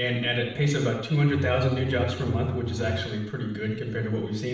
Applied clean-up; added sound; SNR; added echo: none; Bowed string instrument; 6 dB; reverberation time 0.7 s.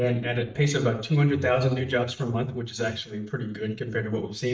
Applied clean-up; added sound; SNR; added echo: neural mask model DeepFilterNet 3.